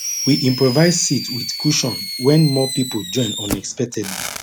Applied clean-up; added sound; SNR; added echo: none; Fireworks; 8 dB; none.